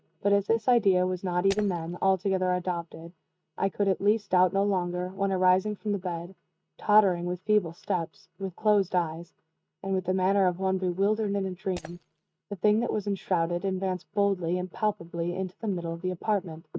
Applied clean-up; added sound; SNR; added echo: neural mask model RNNoise.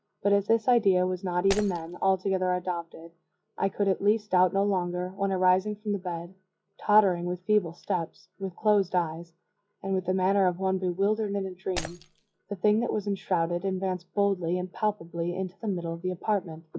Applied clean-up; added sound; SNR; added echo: classical method log-MMSE.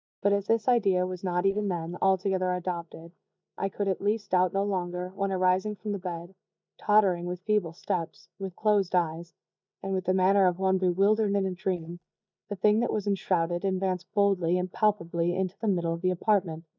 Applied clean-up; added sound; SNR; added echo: neural mask model DeepFilterNet 3.